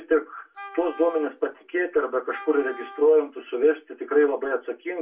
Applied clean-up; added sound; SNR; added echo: none; Wind instrument, woodwind instrument; 19 dB; reverberation time 0.2 s.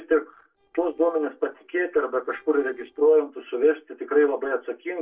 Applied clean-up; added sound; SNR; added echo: neural separator model SepFormer DNS4.